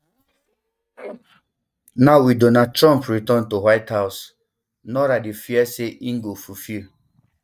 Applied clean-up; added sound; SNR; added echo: neural mask model DeepFilterNet 3.